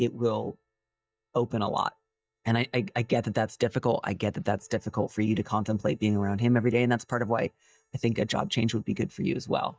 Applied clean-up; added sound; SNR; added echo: neural mask model DeepFilterNet 3.